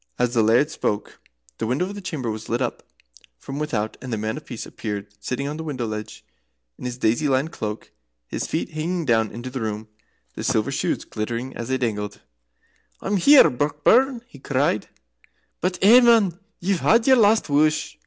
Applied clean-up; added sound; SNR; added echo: none; none; none; none.